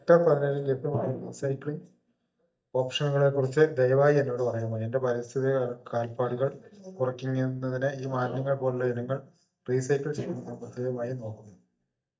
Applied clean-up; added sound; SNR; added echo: neural mask model DeepFilterNet 3.